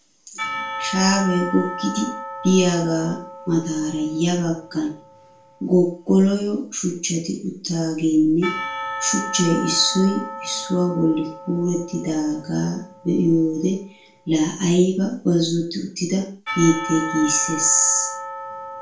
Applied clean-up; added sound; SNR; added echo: none; Church bell / Percussion; 12 dB; reverberation time 0.4 s.